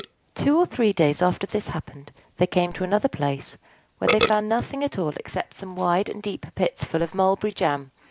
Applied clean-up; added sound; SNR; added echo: none; Burping, eructation; 11 dB; none.